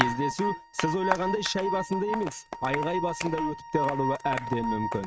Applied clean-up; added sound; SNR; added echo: neural mask model RNNoise.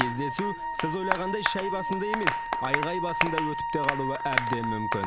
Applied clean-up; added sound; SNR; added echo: none; Wind instrument, woodwind instrument + Applause; -2 dB; none.